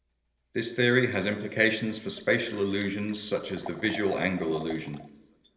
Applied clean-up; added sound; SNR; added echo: none; Liquid; 19 dB; reverberation time 0.8 s.